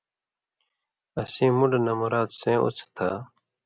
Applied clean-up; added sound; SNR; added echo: none; none; none; none.